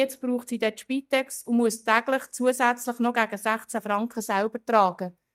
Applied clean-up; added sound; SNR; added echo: neural mask model DeepFilterNet 3.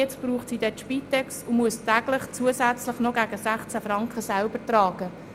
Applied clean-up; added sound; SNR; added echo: none; Microwave oven; 17 dB; none.